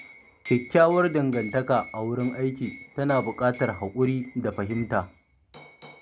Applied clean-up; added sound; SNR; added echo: none; Liquid; 13 dB; none.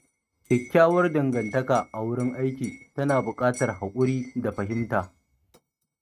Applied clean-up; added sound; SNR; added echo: neural mask model RNNoise.